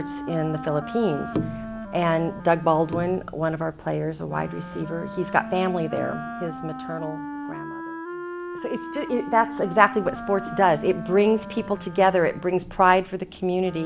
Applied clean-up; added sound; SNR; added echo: none; Wind instrument, woodwind instrument; 11 dB; none.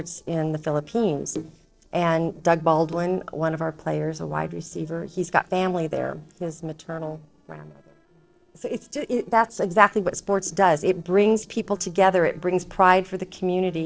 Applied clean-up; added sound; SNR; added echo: neural separator model SepFormer DNS4.